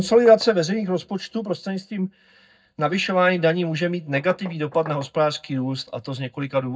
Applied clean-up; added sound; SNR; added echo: neural mask model DeepFilterNet 3.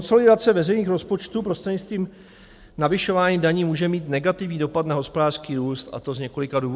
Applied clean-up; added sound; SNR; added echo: none; none; none; none.